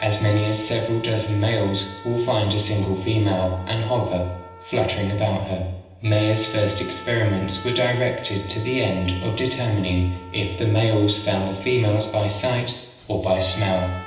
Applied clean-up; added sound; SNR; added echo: none; Trumpet; 18 dB; reverberation time 0.9 s.